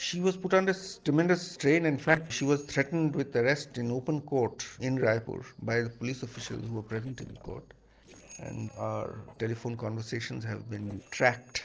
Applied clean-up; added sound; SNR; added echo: neural separator model SepFormer DNS4.